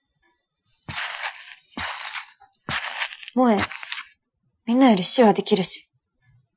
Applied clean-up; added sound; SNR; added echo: classical method Wiener filter.